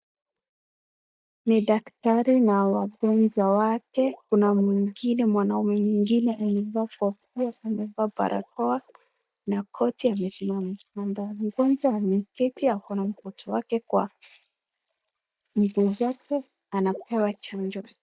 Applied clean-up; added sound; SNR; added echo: neural mask model DeepFilterNet 3.